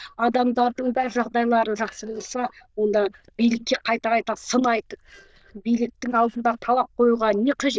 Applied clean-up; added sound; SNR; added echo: neural diffusion model UNIVERSE++.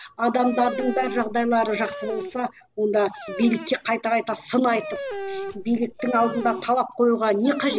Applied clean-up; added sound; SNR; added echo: none; Dog; 12 dB; none.